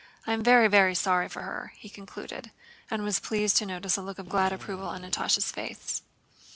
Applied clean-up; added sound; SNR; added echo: none; Drill; 19 dB; none.